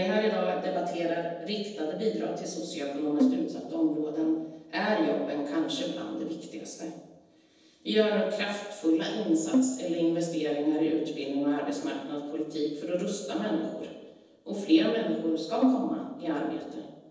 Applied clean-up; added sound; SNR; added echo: neural separator model SepFormer DNS4.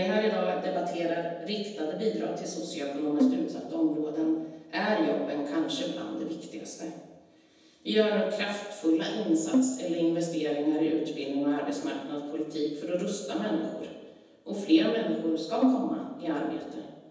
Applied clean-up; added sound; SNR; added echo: none; Bowed string instrument; 2 dB; reverberation time 1.1 s.